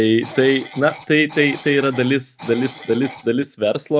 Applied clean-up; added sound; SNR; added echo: none; Cough; 18 dB; none.